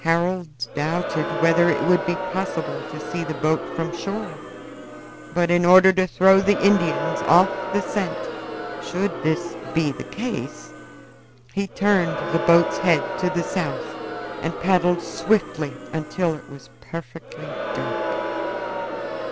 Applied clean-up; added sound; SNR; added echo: none; Crowd; 6 dB; none.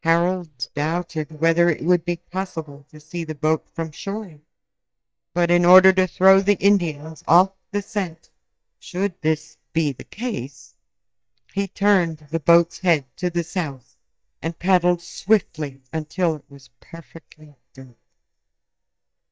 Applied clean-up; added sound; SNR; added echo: neural mask model DeepFilterNet 3.